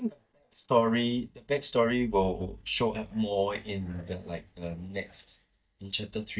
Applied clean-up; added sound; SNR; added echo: neural mask model DeepFilterNet 3.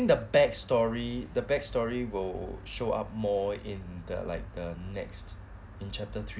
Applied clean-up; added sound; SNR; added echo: none; none; none; none.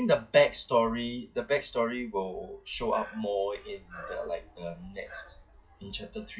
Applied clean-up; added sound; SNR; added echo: classical method WPE with log-MMSE.